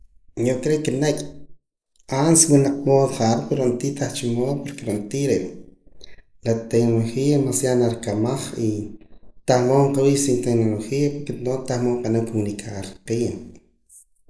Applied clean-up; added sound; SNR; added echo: neural mask model Resemble Enhance denoiser.